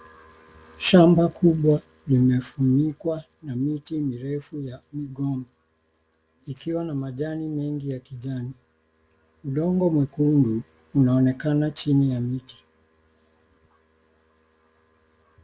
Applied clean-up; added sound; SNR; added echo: none; none; none; none.